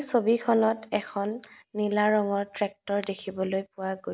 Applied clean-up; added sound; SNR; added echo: none; none; none; none.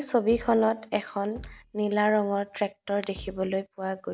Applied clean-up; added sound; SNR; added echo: none; Bass drum; 20 dB; none.